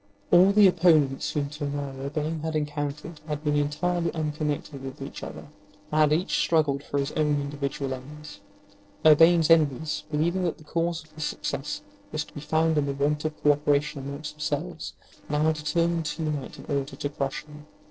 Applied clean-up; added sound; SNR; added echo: neural separator model SepFormer DNS4.